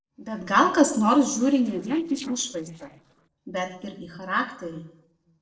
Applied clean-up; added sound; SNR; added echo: neural separator model SepFormer DNS4.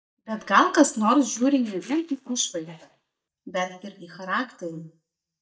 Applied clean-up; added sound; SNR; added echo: neural mask model DeepFilterNet 3.